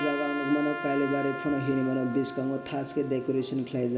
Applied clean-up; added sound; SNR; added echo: none; Trumpet; 9 dB; reverberation time 2.3 s.